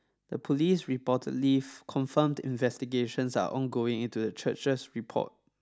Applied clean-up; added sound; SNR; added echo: none; none; none; none.